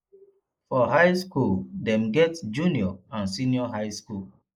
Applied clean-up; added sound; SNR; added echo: neural mask model Resemble Enhance denoiser.